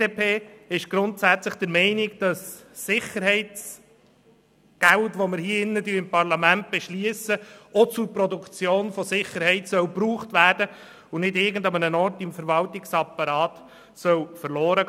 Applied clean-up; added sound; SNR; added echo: none; none; none; none.